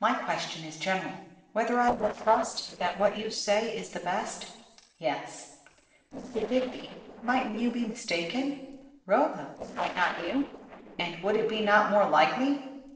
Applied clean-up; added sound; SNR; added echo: neural separator model SepFormer DNS4.